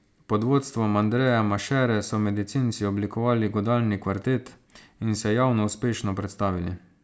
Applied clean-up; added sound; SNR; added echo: none; none; none; none.